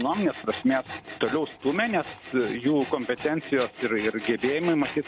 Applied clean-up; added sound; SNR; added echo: none; Tools; 14 dB; none.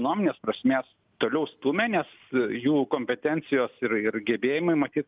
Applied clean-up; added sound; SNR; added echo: none; none; none; none.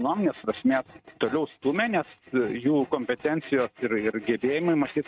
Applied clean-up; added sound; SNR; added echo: neural mask model RNNoise.